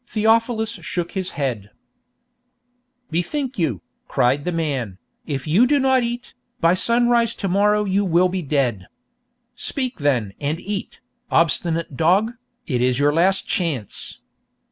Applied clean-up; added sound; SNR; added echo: none; none; none; none.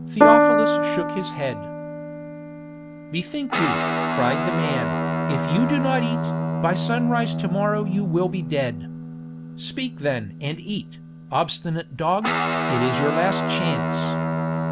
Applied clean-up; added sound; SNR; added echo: none; Piano + Guitar; -2 dB; none.